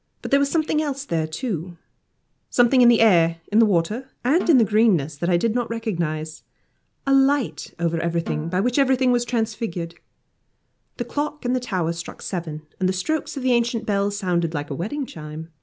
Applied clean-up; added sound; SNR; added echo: none; Snare drum; 17 dB; none.